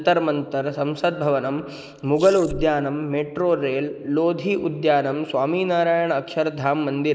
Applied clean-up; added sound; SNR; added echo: neural mask model Resemble Enhance denoiser.